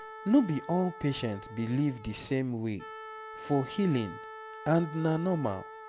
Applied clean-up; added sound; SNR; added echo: none; Wind instrument, woodwind instrument; 15 dB; none.